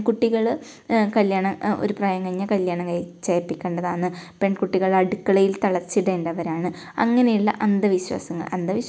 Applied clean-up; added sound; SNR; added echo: none; none; none; none.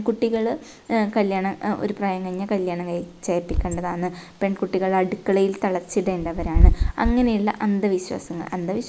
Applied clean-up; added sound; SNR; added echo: none; Wind / Bird; 3 dB; none.